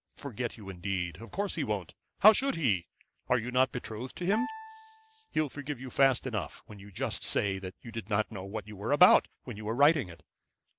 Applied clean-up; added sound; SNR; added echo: none; Piano; 12 dB; none.